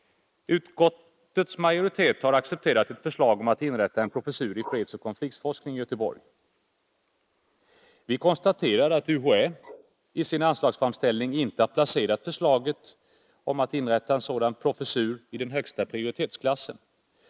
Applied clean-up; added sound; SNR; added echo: neural mask model Resemble Enhance denoiser.